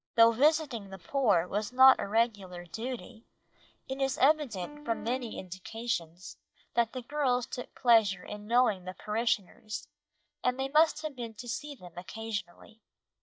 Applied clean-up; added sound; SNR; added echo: neural mask model DeepFilterNet 3.